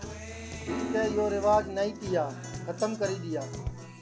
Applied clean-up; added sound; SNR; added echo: none; Piano + Guitar; 6 dB; none.